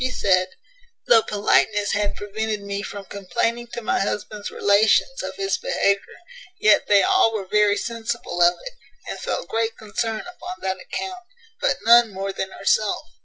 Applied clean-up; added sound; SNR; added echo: none; none; none; none.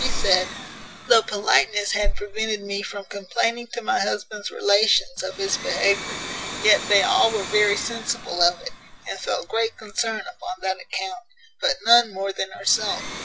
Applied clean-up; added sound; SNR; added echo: none; Domestic sounds, home sounds; 14 dB; none.